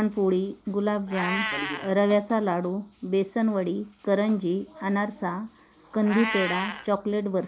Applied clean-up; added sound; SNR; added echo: none; Meow; 11 dB; none.